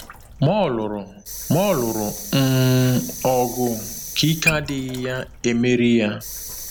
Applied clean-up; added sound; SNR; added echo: none; Sink (filling or washing) / Water tap, faucet; 11 dB; none.